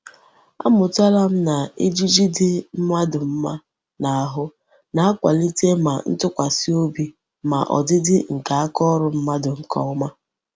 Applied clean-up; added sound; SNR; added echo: none; none; none; none.